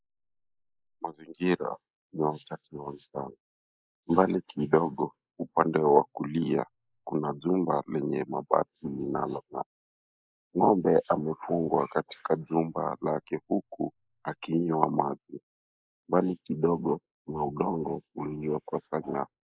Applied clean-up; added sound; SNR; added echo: neural mask model Resemble Enhance denoiser.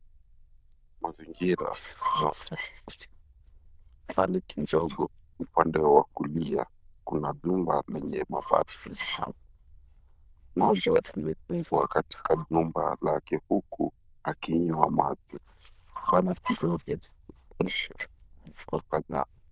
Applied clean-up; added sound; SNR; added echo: neural diffusion model UNIVERSE++.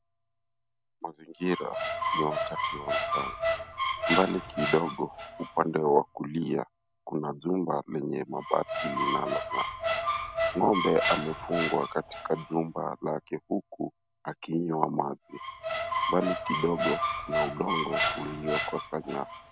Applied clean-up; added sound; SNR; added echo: none; Squeak; 2 dB; none.